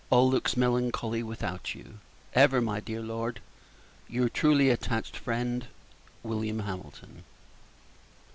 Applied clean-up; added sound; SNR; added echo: none; none; none; none.